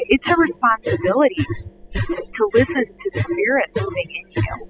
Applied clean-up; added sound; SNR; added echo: classical method spectral subtraction.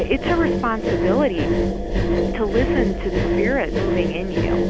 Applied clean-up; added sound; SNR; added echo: none; Engine; -3 dB; none.